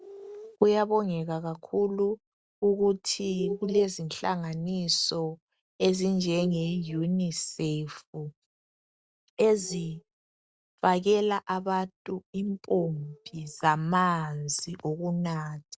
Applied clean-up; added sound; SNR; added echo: none; none; none; none.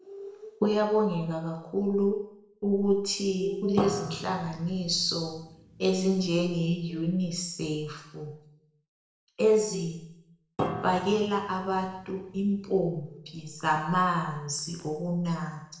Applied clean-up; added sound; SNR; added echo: none; Piano; 9 dB; reverberation time 0.7 s.